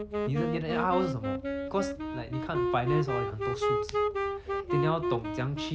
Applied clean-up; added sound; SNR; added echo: none; Wind instrument, woodwind instrument; -1 dB; none.